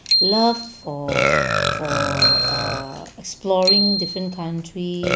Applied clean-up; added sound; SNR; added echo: none; Burping, eructation + Bicycle bell; -3 dB; none.